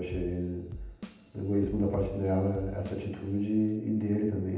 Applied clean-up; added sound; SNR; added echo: none; Drum kit; 14 dB; reverberation time 0.8 s.